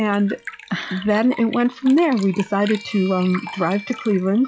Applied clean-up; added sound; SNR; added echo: classical method log-MMSE.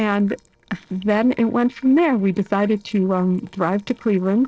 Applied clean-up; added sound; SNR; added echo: neural separator model SepFormer DNS4.